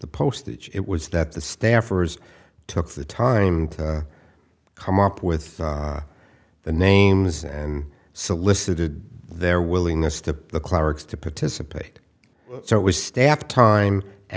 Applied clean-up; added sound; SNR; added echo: none; none; none; none.